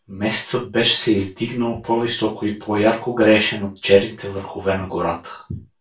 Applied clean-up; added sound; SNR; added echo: none; none; none; reverberation time 0.2 s.